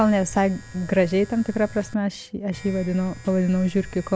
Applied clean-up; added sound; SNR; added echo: none; Domestic sounds, home sounds; 18 dB; none.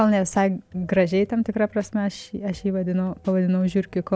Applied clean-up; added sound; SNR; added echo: none; none; none; none.